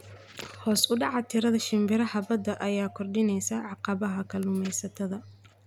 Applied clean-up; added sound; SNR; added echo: none; none; none; none.